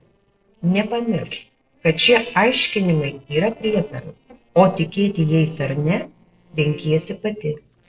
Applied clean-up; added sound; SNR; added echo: neural separator model SepFormer DNS4.